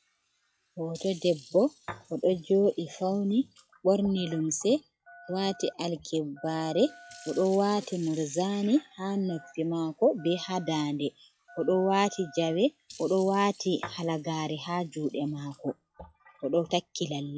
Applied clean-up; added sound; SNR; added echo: classical method log-MMSE.